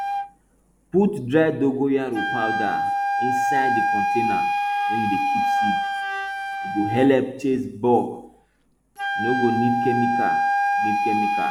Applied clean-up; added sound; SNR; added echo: none; Wind instrument, woodwind instrument; -1 dB; none.